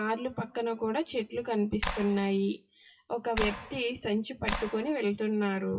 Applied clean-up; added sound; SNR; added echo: classical method WPE with log-MMSE.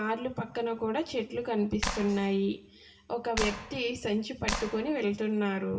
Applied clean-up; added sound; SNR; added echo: none; Clapping; 6 dB; reverberation time 0.7 s.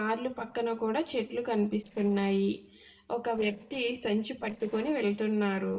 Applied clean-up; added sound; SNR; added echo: neural separator model SepFormer DNS4.